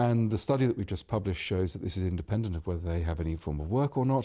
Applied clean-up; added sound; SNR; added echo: none; none; none; none.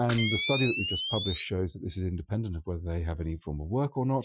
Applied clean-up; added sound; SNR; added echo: classical method Wiener filter.